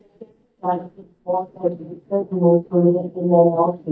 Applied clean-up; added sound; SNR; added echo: neural mask model DeepFilterNet 3.